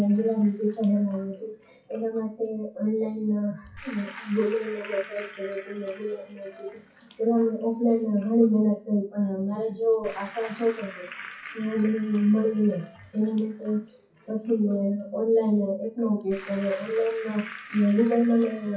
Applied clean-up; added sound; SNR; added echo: classical method WPE with log-MMSE.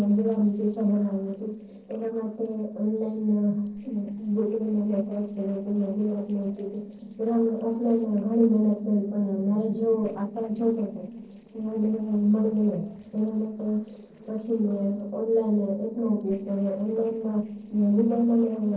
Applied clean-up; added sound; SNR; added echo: neural separator model SepFormer DNS4.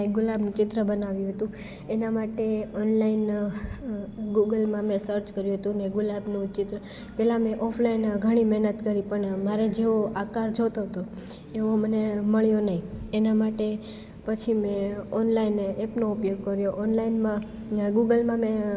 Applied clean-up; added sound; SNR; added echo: none; none; none; none.